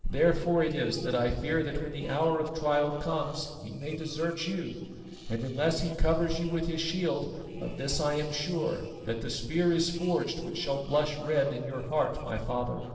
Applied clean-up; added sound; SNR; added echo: neural separator model SepFormer DNS4.